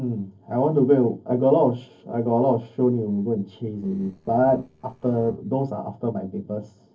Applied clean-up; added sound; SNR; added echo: neural separator model SepFormer DNS4.